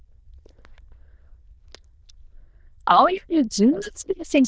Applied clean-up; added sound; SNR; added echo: neural diffusion model UNIVERSE++.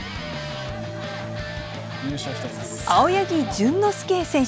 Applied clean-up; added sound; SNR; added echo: none; Wind instrument, woodwind instrument; 15 dB; none.